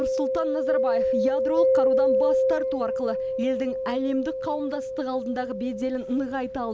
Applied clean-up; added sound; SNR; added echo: none; Mallet percussion; -4 dB; none.